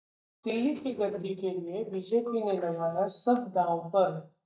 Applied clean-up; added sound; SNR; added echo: neural mask model DeepFilterNet 3.